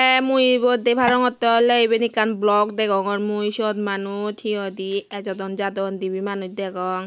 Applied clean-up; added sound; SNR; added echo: none; Tap / Wood; 10 dB; none.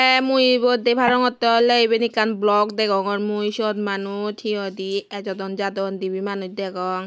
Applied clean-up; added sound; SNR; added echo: neural mask model Resemble Enhance denoiser.